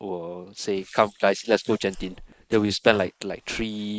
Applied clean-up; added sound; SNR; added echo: neural mask model Resemble Enhance denoiser.